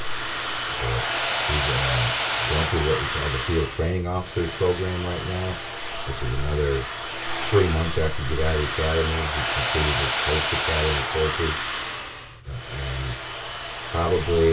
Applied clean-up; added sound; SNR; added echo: none; Domestic sounds, home sounds; 0 dB; reverberation time 0.2 s.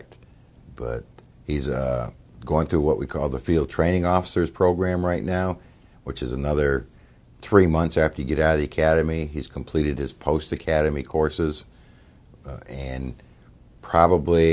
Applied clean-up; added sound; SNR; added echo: none; none; none; none.